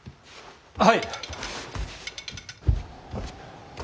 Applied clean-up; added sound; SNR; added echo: none; Tools; 13 dB; none.